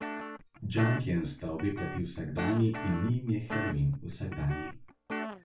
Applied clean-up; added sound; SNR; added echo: none; Guitar; 8 dB; reverberation time 0.2 s.